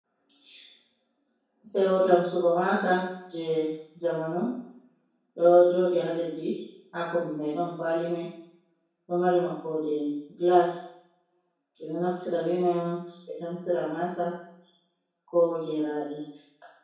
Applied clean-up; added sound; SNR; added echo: none; none; none; reverberation time 0.7 s.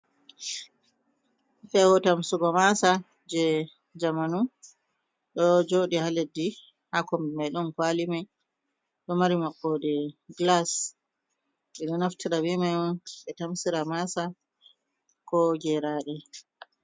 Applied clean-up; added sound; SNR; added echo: none; none; none; none.